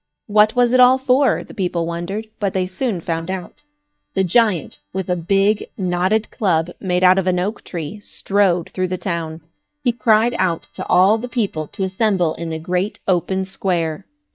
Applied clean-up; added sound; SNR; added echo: neural mask model DeepFilterNet 3.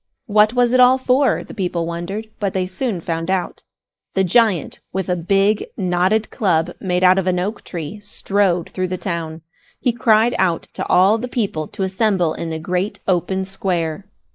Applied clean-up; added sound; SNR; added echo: neural mask model Resemble Enhance denoiser.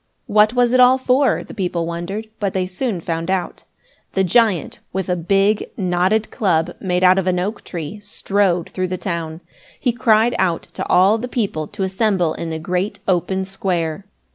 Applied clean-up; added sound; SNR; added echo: none; none; none; none.